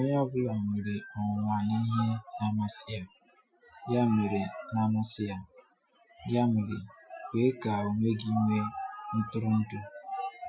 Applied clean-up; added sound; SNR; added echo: classical method Wiener filter.